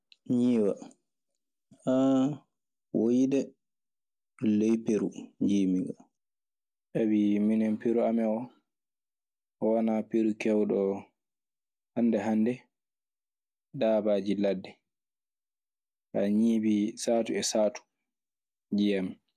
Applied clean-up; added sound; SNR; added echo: none; none; none; none.